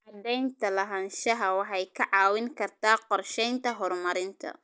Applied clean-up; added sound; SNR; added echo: neural mask model DeepFilterNet 3.